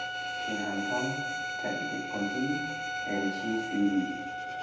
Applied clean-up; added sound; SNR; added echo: none; Bowed string instrument; 1 dB; reverberation time 0.8 s.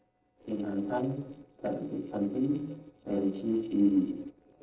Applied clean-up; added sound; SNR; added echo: neural separator model SepFormer DNS4.